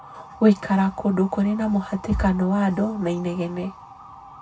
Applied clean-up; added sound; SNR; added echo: none; Motor vehicle (road) / Siren; 20 dB; reverberation time 0.4 s.